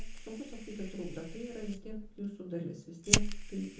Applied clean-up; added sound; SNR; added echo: none; Fire; -4 dB; reverberation time 0.9 s.